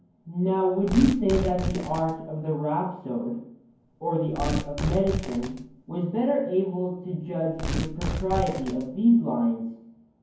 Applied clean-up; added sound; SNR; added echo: none; Tearing; 7 dB; reverberation time 0.9 s.